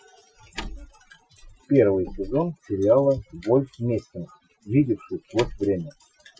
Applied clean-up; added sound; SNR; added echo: classical method Wiener filter.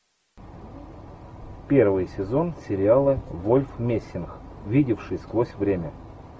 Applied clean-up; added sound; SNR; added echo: none; none; none; none.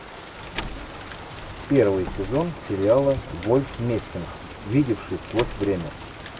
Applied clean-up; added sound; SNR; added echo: none; Rain + Slam; 12 dB; none.